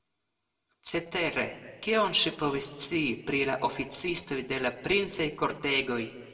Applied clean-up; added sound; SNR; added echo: none; none; none; reverberation time 1.2 s.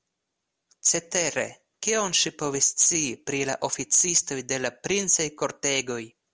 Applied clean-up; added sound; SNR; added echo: none; none; none; none.